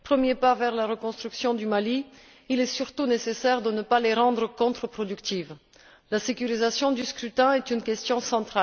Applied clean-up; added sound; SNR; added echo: none; none; none; none.